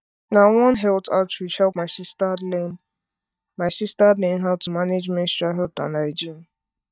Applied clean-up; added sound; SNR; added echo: neural mask model DeepFilterNet 3.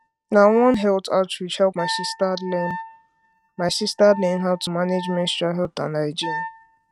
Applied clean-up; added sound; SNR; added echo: neural mask model RNNoise.